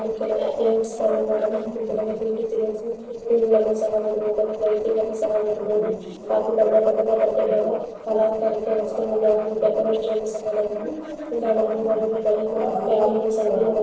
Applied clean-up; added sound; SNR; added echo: neural separator model SepFormer DNS4.